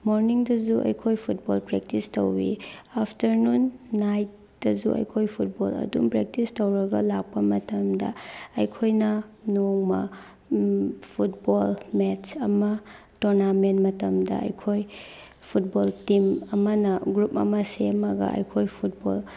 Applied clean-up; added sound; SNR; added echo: none; none; none; none.